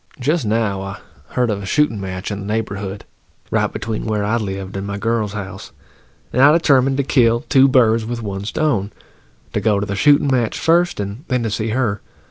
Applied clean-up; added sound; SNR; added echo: none; none; none; none.